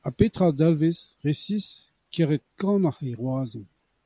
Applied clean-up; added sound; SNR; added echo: none; none; none; none.